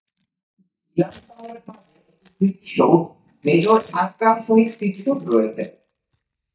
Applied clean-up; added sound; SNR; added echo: neural mask model DeepFilterNet 3.